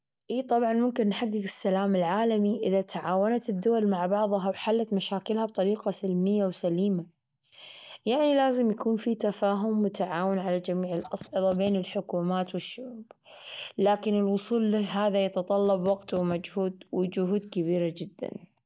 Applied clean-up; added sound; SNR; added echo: none; Writing; 20 dB; none.